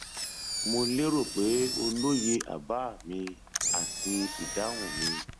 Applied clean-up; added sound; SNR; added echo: none; Engine; 3 dB; none.